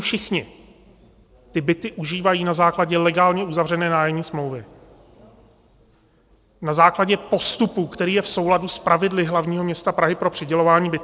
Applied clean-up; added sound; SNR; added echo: none; none; none; none.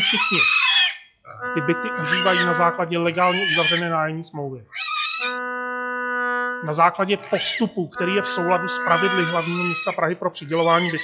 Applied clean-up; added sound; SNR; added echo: classical method log-MMSE.